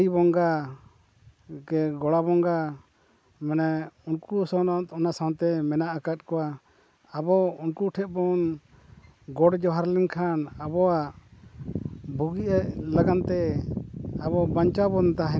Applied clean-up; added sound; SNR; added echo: none; none; none; none.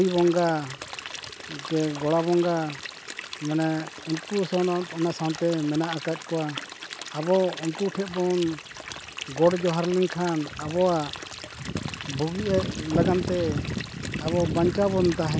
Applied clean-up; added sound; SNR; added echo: none; Stream; 13 dB; none.